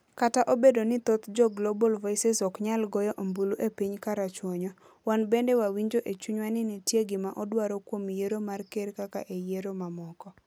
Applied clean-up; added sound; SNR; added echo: none; none; none; none.